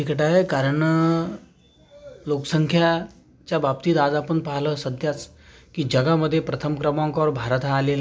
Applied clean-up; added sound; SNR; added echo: none; none; none; none.